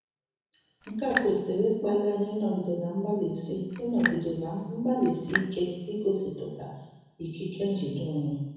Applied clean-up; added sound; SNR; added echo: none; Raindrop; 7 dB; reverberation time 1.1 s.